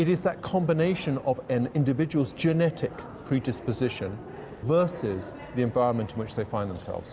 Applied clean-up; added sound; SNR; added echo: none; none; none; none.